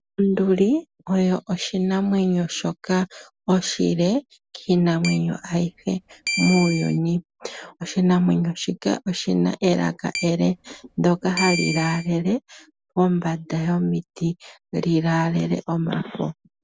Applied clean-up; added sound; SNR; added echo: none; Keyboard (musical); 8 dB; none.